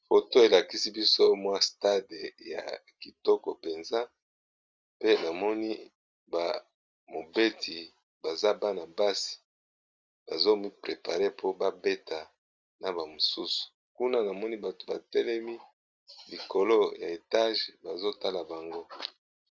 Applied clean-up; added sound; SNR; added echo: none; none; none; none.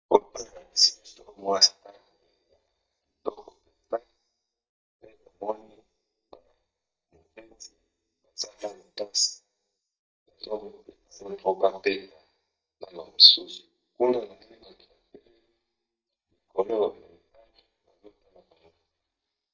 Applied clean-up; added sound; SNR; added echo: neural mask model DeepFilterNet 3.